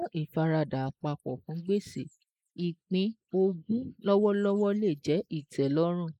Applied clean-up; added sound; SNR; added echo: neural mask model Resemble Enhance denoiser.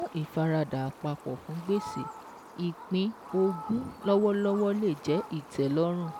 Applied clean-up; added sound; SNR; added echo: none; Fowl; 15 dB; none.